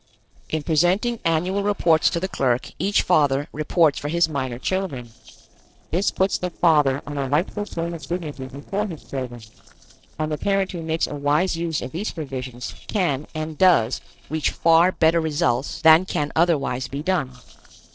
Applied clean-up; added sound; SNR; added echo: neural separator model SepFormer DNS4.